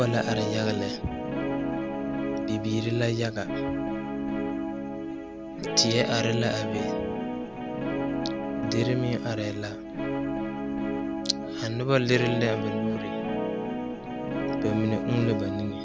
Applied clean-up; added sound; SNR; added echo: none; Guitar; 0 dB; none.